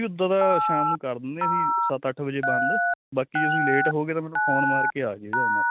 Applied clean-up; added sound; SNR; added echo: neural mask model RNNoise.